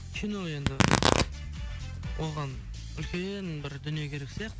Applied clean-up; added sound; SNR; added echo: none; Tearing; -3 dB; none.